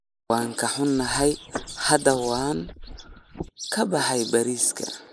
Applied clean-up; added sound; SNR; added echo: neural mask model Resemble Enhance denoiser.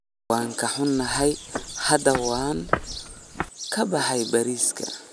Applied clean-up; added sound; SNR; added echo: none; Walk, footsteps; 8 dB; none.